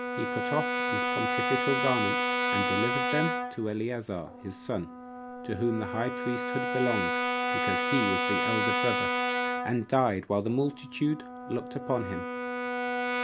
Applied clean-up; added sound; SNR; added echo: none; Brass instrument; -1 dB; none.